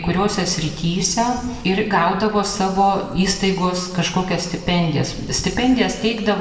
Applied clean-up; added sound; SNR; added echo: none; none; none; reverberation time 1.2 s.